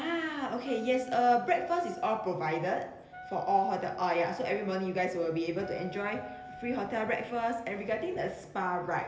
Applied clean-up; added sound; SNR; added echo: none; Wind instrument, woodwind instrument; 16 dB; reverberation time 1.4 s.